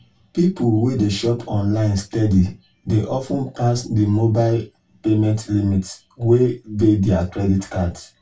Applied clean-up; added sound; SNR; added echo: none; none; none; reverberation time 0.2 s.